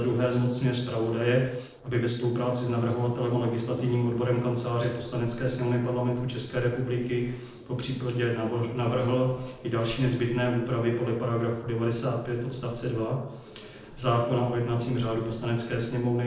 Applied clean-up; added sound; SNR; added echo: neural separator model SepFormer DNS4.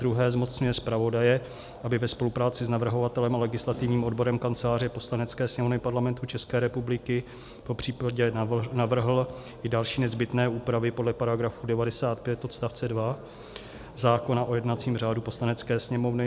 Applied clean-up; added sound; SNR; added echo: none; none; none; none.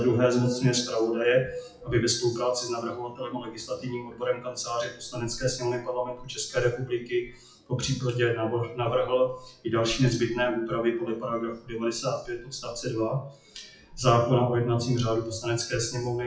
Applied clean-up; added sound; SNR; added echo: classical method WPE with log-MMSE.